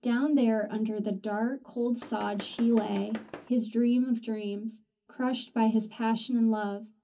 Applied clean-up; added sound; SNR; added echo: none; Tools; 16 dB; reverberation time 0.4 s.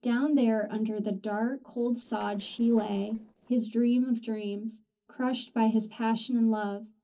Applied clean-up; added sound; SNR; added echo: neural separator model SepFormer DNS4.